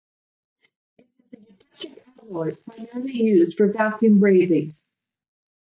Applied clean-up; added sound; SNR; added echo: neural mask model DeepFilterNet 3.